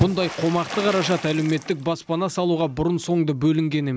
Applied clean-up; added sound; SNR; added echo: none; Water / Splash, splatter; 10 dB; none.